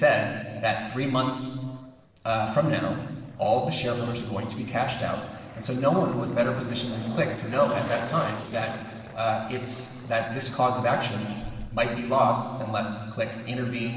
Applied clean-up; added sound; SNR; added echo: neural separator model SepFormer DNS4.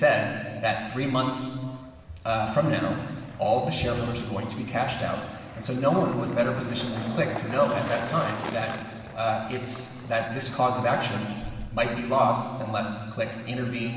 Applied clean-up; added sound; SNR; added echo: none; Skateboard; 16 dB; reverberation time 1.7 s.